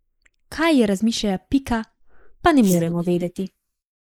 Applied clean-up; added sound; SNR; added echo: neural mask model Resemble Enhance denoiser.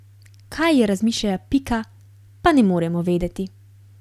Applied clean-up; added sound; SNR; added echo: none; none; none; none.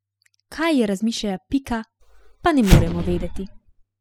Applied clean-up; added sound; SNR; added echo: classical method spectral subtraction.